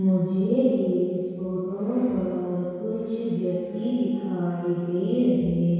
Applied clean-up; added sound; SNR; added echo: none; none; none; reverberation time 2.0 s.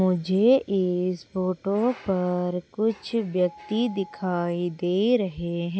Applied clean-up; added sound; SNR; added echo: none; none; none; none.